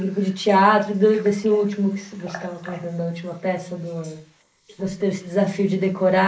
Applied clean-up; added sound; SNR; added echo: neural mask model Resemble Enhance denoiser.